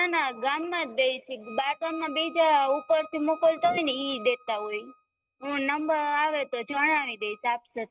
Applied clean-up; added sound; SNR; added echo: neural mask model RNNoise.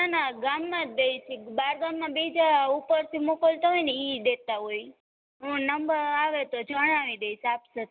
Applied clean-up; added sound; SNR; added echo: none; none; none; none.